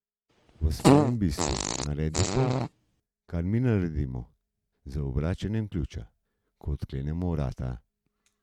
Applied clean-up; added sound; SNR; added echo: neural mask model RNNoise.